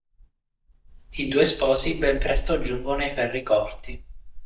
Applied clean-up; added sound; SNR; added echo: neural mask model DeepFilterNet 3.